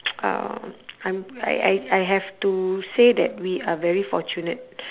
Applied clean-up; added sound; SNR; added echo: none; none; none; none.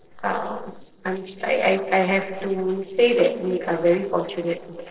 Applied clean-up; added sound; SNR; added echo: neural separator model SepFormer DNS4.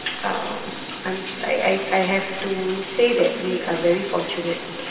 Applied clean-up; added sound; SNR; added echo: none; Bathtub (filling or washing); 10 dB; reverberation time 2.4 s.